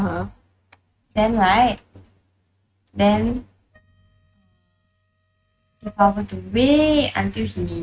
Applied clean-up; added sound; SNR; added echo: neural mask model RNNoise.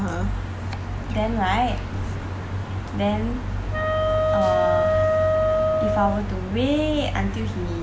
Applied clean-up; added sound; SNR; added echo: none; Wind instrument, woodwind instrument; -2 dB; none.